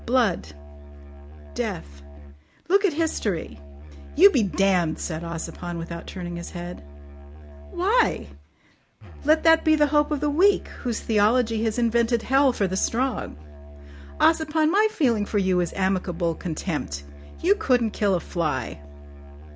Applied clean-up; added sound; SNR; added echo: none; Musical instrument; 15 dB; none.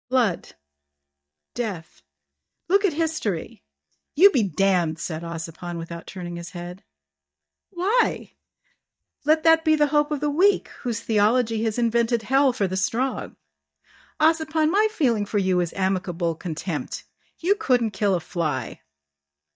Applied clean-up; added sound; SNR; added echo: neural mask model DeepFilterNet 3.